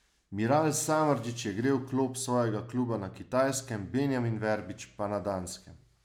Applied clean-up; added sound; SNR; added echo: none; none; none; none.